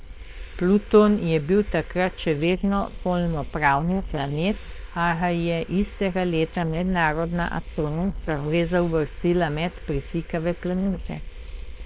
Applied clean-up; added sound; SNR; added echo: neural separator model SepFormer WHAM!.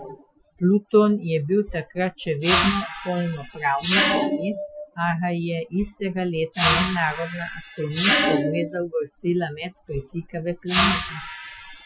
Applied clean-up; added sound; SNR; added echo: classical method Wiener filter.